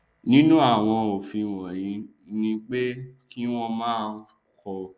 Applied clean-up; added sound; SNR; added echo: none; none; none; none.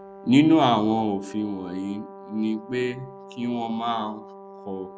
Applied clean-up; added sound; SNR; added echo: none; Brass instrument; 18 dB; none.